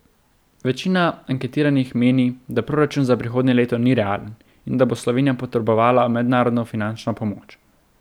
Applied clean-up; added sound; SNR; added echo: none; none; none; none.